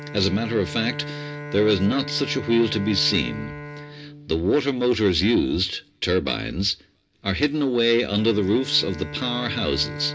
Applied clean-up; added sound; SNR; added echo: none; Bowed string instrument; 13 dB; reverberation time 0.3 s.